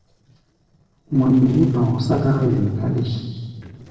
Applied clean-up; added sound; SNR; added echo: neural separator model SepFormer DNS4.